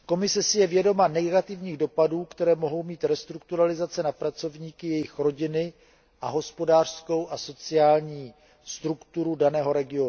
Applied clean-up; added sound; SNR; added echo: none; none; none; none.